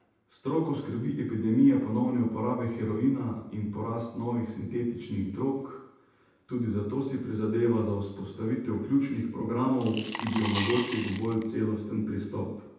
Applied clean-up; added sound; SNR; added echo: none; Coin (dropping) / Glass; 3 dB; reverberation time 0.8 s.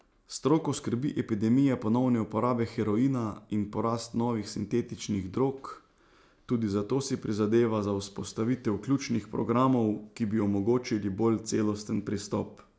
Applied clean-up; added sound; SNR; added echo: none; none; none; none.